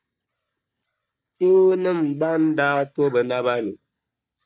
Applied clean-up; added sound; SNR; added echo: neural mask model DeepFilterNet 3.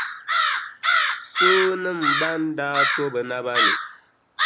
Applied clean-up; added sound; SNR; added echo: none; Crow; -4 dB; none.